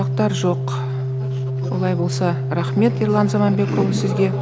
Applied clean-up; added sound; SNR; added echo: none; Organ; 1 dB; none.